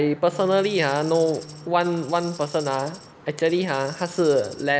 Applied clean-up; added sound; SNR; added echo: none; Wind instrument, woodwind instrument + Tambourine; 19 dB; none.